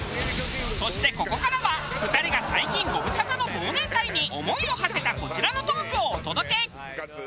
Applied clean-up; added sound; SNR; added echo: none; none; none; none.